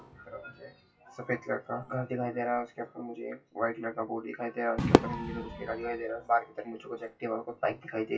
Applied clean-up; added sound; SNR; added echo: classical method WPE with log-MMSE.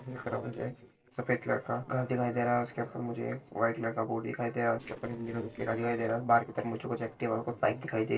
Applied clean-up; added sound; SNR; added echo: neural separator model SepFormer DNS4.